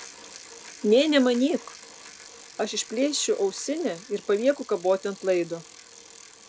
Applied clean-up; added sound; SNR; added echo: none; Bicycle; 19 dB; none.